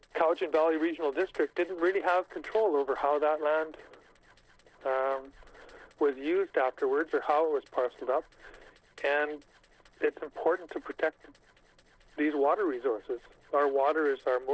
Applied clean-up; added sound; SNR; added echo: neural separator model SepFormer DNS4.